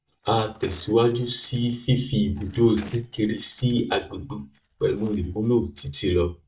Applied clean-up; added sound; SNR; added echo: neural mask model DeepFilterNet 3.